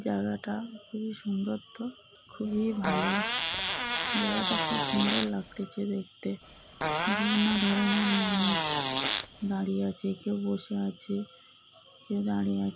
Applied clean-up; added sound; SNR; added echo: none; Fart; -1 dB; none.